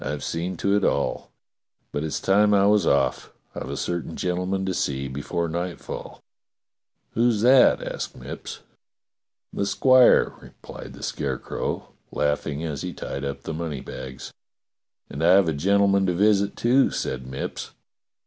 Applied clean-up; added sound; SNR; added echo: none; none; none; none.